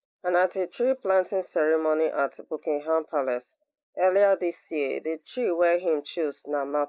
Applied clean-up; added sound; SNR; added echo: neural mask model Resemble Enhance denoiser.